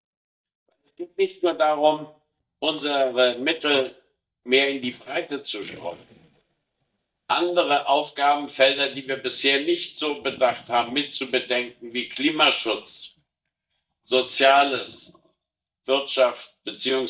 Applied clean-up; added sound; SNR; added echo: neural mask model DeepFilterNet 3.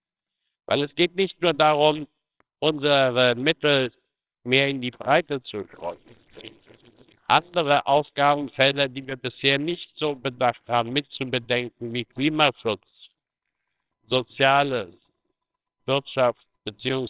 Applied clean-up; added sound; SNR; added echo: neural separator model SepFormer WHAMR!.